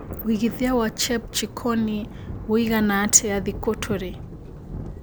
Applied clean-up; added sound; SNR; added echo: none; Thunder; 11 dB; none.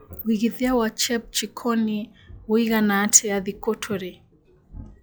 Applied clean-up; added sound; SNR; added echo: classical method log-MMSE.